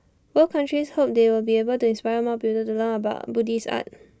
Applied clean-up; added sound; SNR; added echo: none; none; none; none.